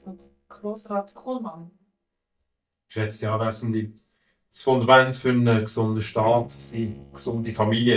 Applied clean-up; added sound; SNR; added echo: neural mask model DeepFilterNet 3.